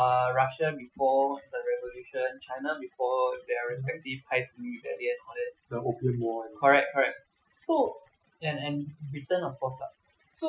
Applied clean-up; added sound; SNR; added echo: classical method Wiener filter.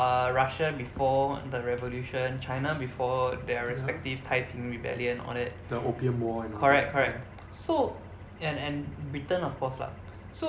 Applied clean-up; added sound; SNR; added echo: none; none; none; none.